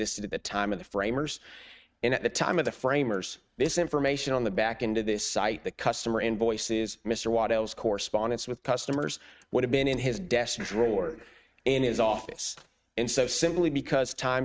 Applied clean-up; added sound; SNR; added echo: neural mask model RNNoise.